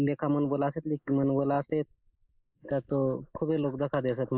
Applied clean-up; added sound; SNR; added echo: neural mask model Resemble Enhance denoiser.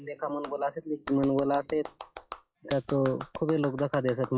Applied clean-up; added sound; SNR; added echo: classical method log-MMSE.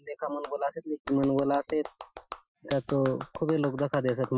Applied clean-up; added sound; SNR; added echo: classical method Wiener filter.